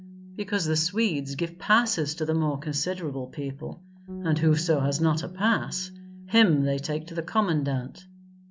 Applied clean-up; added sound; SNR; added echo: none; Bass guitar; 16 dB; none.